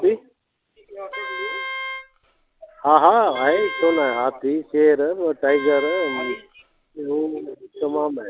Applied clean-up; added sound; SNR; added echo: none; Wind instrument, woodwind instrument; 11 dB; none.